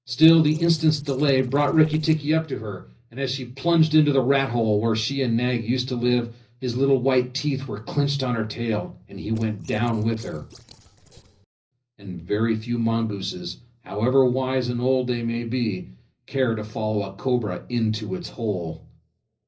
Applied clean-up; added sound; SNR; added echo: neural separator model SepFormer DNS4.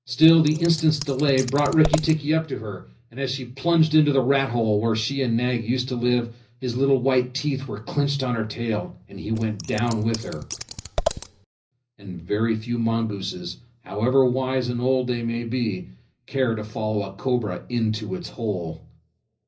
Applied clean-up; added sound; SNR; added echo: none; Scissors; 8 dB; reverberation time 0.4 s.